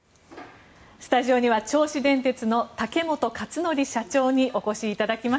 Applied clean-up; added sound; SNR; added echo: none; none; none; none.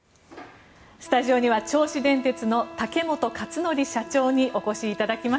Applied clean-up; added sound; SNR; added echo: none; Wind instrument, woodwind instrument; 17 dB; none.